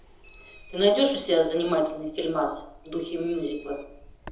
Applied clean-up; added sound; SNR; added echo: none; Bird; 17 dB; reverberation time 0.7 s.